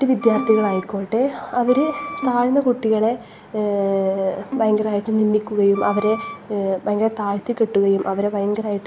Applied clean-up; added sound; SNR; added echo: none; Wind instrument, woodwind instrument + Bowed string instrument; 13 dB; none.